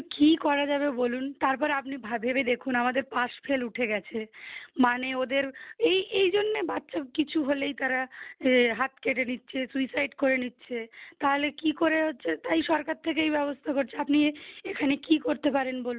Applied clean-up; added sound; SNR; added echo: none; none; none; none.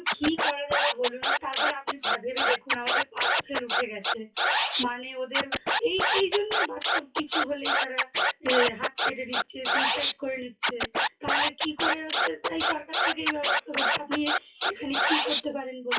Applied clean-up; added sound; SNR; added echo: classical method WPE with log-MMSE.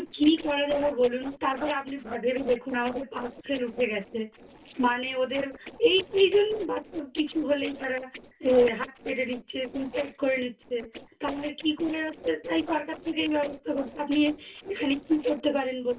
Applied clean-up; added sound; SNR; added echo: neural separator model SepFormer DNS4.